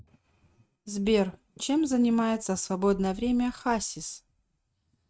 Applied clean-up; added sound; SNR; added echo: neural mask model RNNoise.